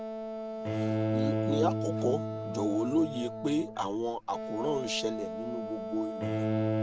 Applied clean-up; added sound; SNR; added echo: none; Wind instrument, woodwind instrument + Bowed string instrument; 0 dB; none.